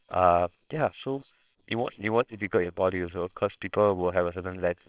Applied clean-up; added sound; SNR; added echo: neural separator model SepFormer WHAMR!.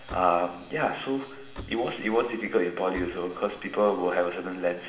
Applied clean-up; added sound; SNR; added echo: none; Slam; 19 dB; reverberation time 0.9 s.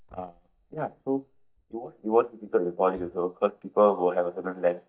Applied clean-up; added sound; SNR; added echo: neural mask model DeepFilterNet 3.